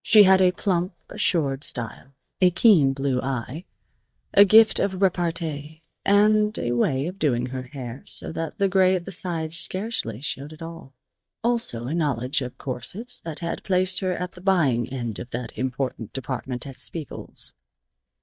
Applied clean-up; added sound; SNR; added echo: neural mask model DeepFilterNet 3.